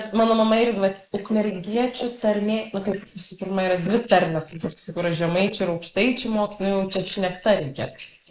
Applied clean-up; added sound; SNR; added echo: neural mask model Resemble Enhance denoiser.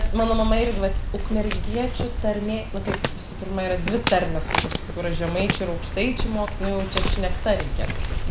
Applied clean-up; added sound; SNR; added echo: none; Walk, footsteps; -1 dB; none.